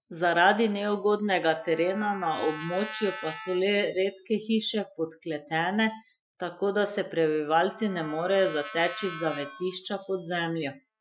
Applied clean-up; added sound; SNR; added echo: classical method Wiener filter.